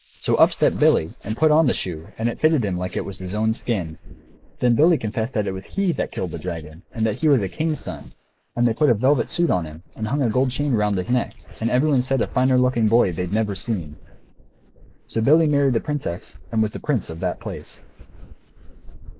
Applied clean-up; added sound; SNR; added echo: neural mask model Resemble Enhance denoiser.